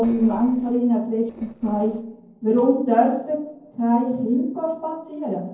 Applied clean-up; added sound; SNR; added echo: neural separator model SepFormer DNS4.